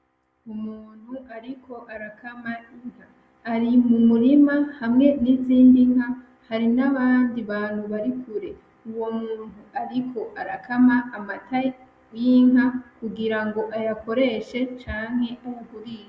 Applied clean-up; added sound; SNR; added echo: none; none; none; none.